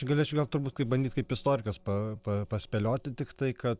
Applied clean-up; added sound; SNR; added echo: neural separator model SepFormer DNS4.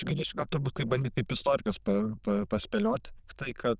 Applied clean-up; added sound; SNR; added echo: neural diffusion model UNIVERSE++.